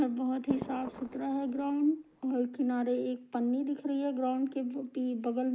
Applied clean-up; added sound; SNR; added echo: none; Fireworks; 13 dB; none.